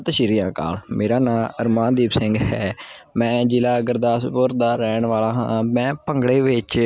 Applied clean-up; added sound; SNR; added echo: none; none; none; none.